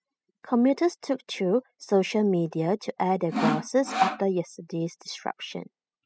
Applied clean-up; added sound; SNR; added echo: classical method spectral subtraction.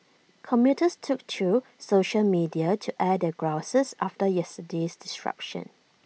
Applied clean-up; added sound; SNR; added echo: none; none; none; none.